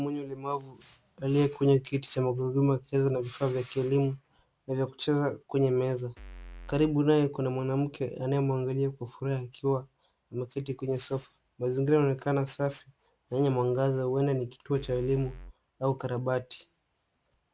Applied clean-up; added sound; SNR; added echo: none; Bass drum / Keyboard (musical); 15 dB; none.